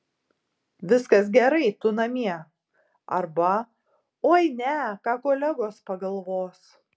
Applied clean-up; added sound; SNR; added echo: none; none; none; none.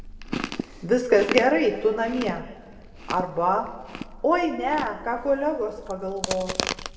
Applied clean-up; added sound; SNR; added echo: none; Chewing, mastication; 9 dB; reverberation time 1.5 s.